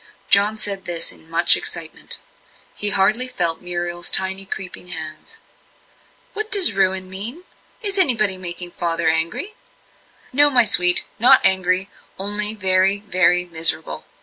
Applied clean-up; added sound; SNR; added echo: none; none; none; none.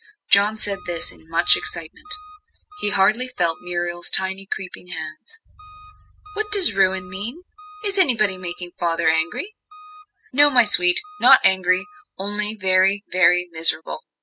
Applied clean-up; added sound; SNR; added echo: classical method spectral subtraction.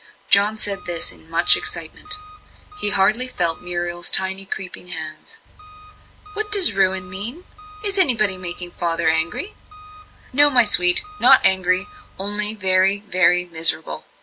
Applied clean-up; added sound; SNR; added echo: none; Engine; 18 dB; none.